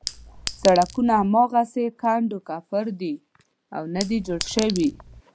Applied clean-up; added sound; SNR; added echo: none; Chink, clink; 11 dB; none.